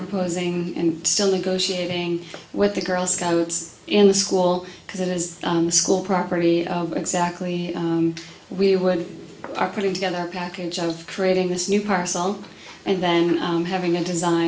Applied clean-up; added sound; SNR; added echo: none; none; none; none.